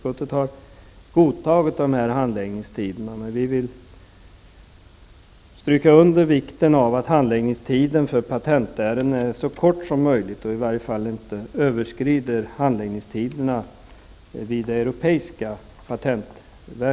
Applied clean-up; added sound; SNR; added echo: none; none; none; none.